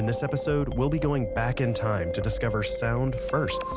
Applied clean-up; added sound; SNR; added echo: none; none; none; none.